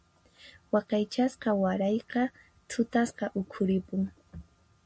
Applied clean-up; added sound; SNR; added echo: none; none; none; none.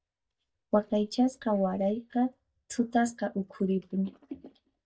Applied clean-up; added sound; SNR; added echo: neural mask model DeepFilterNet 3.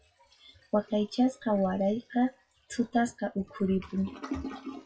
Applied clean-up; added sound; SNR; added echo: classical method WPE with log-MMSE.